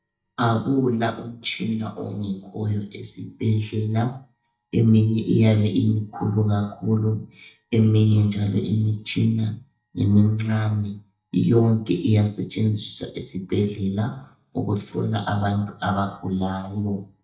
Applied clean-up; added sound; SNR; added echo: neural mask model DeepFilterNet 3.